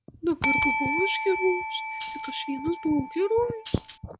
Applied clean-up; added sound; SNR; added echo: none; Tambourine + Bell; 2 dB; none.